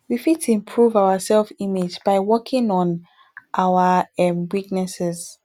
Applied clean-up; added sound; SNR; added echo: none; none; none; none.